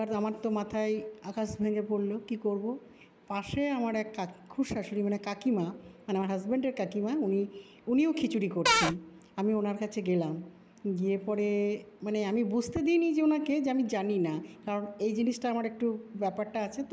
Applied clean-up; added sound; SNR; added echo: none; Cupboard open or close / Door; -5 dB; none.